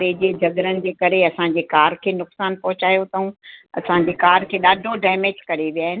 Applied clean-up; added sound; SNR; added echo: none; none; none; none.